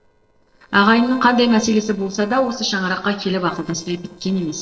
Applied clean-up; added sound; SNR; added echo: neural separator model SepFormer DNS4.